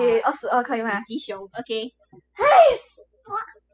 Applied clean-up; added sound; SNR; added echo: classical method spectral subtraction.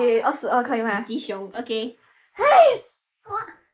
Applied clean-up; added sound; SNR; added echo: neural mask model Resemble Enhance denoiser.